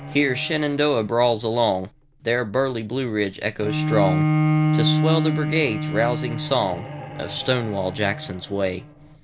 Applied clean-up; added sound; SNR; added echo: none; Bowed string instrument; 2 dB; none.